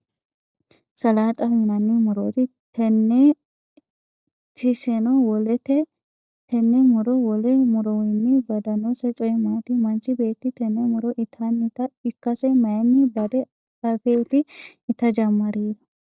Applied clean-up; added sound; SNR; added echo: neural separator model SepFormer DNS4.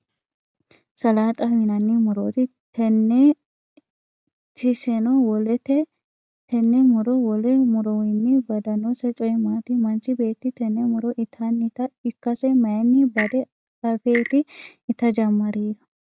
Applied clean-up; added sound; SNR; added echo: none; Clock; 12 dB; none.